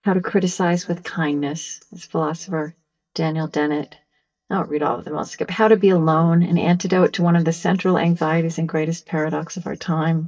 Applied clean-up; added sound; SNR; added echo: neural mask model DeepFilterNet 3.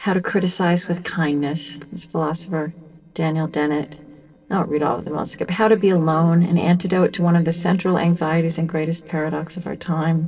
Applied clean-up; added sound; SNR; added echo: neural separator model SepFormer DNS4.